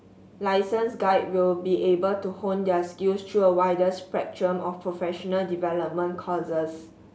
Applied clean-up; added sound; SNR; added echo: none; none; none; none.